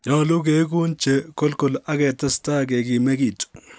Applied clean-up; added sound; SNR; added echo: none; none; none; none.